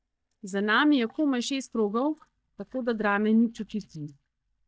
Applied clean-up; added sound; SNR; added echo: neural mask model DeepFilterNet 3.